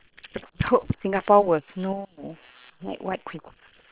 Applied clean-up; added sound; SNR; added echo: neural separator model SepFormer WHAM!.